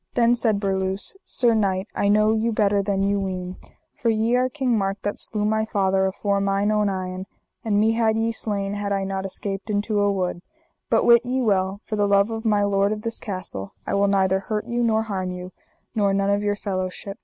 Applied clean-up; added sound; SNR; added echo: none; none; none; none.